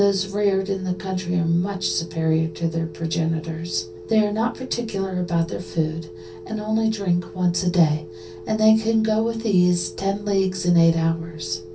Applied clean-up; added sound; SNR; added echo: none; Telephone; 16 dB; reverberation time 0.3 s.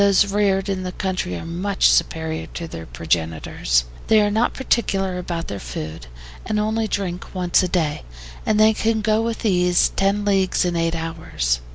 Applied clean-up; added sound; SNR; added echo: none; none; none; none.